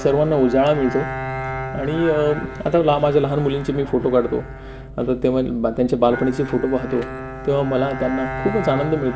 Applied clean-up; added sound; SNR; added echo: none; Bowed string instrument; 11 dB; none.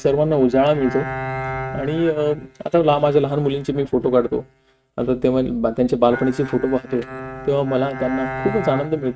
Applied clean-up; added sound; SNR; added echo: neural mask model RNNoise.